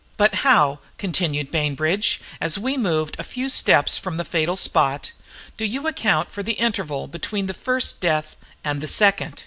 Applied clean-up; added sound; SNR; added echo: none; none; none; none.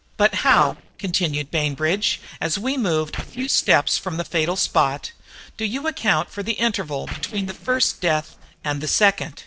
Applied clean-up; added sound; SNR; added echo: neural separator model SepFormer DNS4.